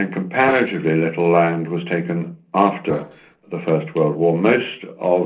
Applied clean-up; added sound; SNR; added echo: neural separator model SepFormer DNS4.